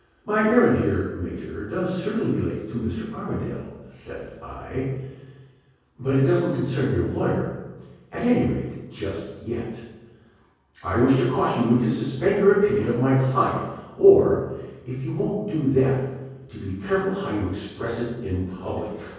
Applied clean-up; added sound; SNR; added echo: none; none; none; reverberation time 1.3 s.